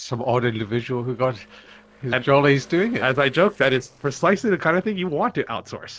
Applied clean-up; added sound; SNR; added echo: neural separator model SepFormer DNS4.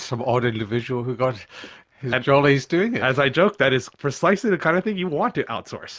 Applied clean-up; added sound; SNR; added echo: none; none; none; none.